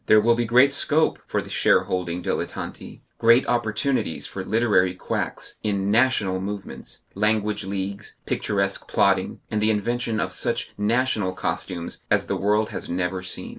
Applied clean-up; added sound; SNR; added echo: none; none; none; none.